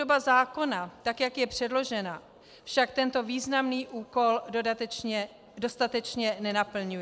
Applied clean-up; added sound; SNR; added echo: none; none; none; none.